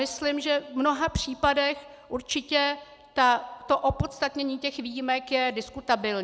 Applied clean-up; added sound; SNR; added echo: none; none; none; none.